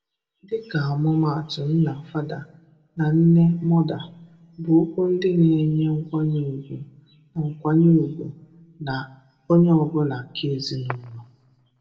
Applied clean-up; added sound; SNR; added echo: none; none; none; reverberation time 0.6 s.